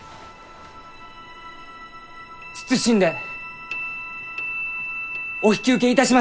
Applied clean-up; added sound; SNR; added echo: none; none; none; none.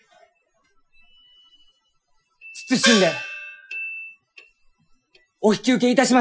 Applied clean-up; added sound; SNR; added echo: classical method Wiener filter.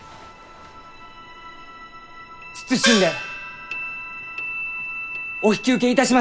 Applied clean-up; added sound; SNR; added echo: none; Gong; 2 dB; none.